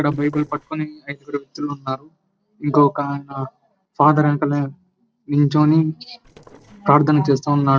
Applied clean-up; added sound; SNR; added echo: neural separator model SepFormer DNS4.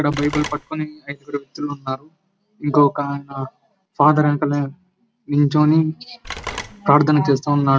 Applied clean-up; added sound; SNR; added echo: none; Telephone; 14 dB; none.